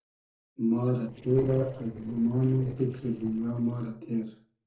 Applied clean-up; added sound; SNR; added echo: neural separator model SepFormer DNS4.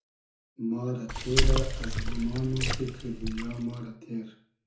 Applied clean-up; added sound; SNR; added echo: none; Water / Splash, splatter; -5 dB; reverberation time 0.6 s.